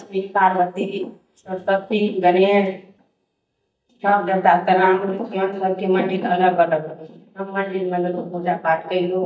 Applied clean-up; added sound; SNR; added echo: neural mask model DeepFilterNet 3.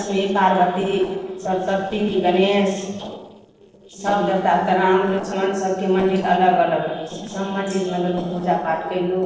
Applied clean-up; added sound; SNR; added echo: neural separator model SepFormer DNS4.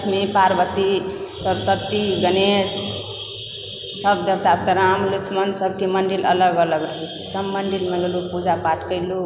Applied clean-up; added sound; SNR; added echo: none; none; none; none.